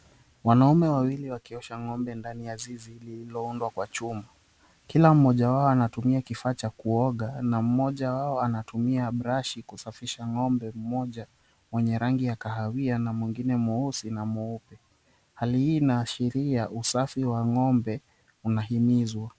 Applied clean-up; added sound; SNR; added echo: none; none; none; none.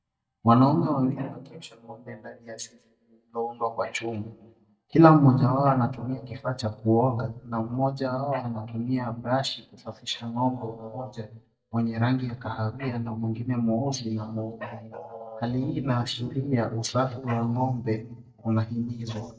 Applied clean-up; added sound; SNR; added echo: neural mask model DeepFilterNet 3.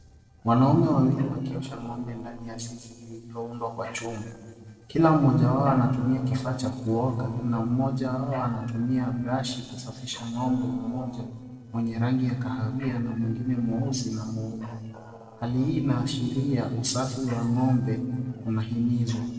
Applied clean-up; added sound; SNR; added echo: neural separator model SepFormer DNS4.